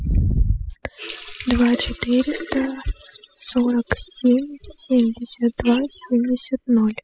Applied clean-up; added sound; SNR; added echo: classical method spectral subtraction.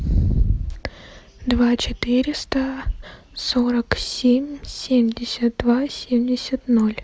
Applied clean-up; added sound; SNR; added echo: none; none; none; none.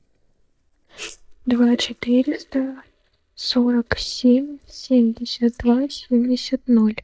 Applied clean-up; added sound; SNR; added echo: neural mask model DeepFilterNet 3.